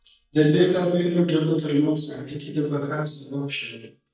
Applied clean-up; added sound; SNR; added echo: neural mask model DeepFilterNet 3.